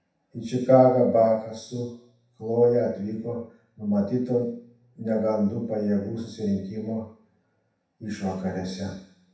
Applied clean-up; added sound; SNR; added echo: none; none; none; reverberation time 0.7 s.